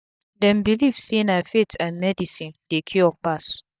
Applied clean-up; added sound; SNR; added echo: neural mask model DeepFilterNet 3.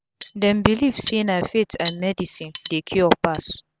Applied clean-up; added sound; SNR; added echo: none; Cutlery, silverware; 18 dB; none.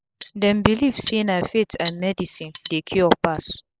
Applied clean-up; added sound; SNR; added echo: neural mask model Resemble Enhance denoiser.